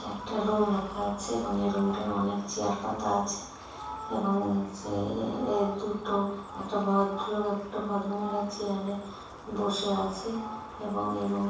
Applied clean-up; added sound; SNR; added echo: none; Fowl; 14 dB; reverberation time 0.7 s.